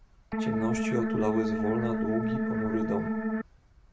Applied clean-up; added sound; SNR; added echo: none; Organ; -5 dB; none.